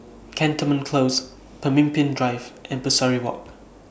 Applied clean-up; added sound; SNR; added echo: none; none; none; none.